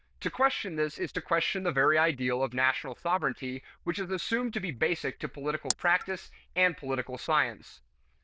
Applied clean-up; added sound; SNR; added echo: neural diffusion model UNIVERSE++.